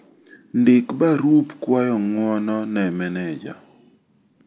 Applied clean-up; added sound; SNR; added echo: none; none; none; none.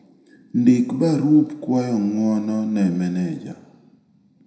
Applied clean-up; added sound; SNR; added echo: none; none; none; reverberation time 0.8 s.